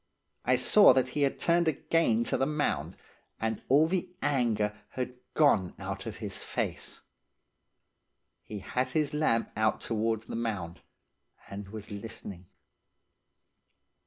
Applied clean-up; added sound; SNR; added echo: none; none; none; none.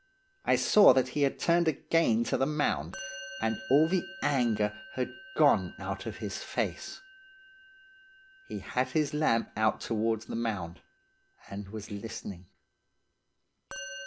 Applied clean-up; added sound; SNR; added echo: none; Musical instrument; 19 dB; none.